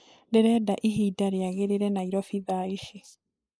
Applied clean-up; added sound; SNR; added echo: neural mask model Resemble Enhance denoiser.